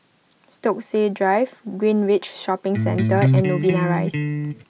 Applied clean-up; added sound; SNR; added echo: none; Electric guitar; -2 dB; none.